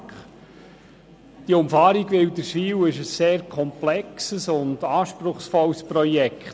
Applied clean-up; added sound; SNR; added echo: none; none; none; none.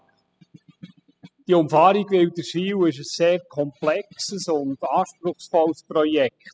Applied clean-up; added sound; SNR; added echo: classical method spectral subtraction.